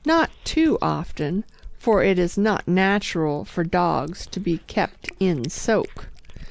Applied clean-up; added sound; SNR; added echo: none; Cat; 16 dB; none.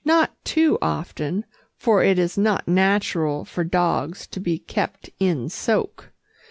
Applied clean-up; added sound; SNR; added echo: none; none; none; none.